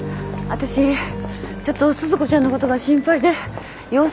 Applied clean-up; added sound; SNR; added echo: none; none; none; none.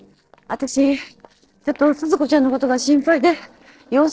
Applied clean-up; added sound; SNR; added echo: neural separator model SepFormer DNS4.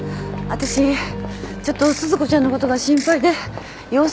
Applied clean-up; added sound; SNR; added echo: none; Ratchet, pawl / Percussion; 14 dB; none.